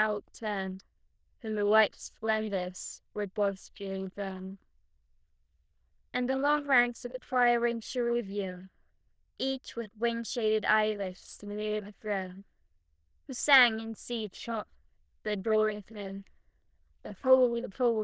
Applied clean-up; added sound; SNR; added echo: neural diffusion model UNIVERSE++.